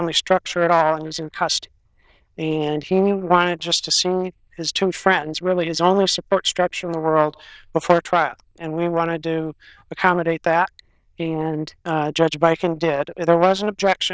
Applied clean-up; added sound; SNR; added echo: neural diffusion model UNIVERSE++.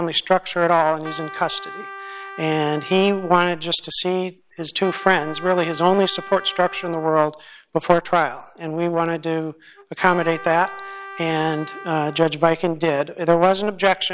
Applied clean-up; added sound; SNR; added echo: none; Trumpet; 16 dB; none.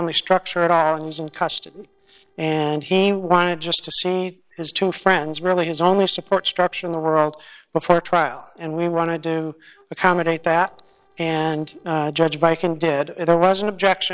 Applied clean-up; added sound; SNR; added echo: neural separator model SepFormer DNS4.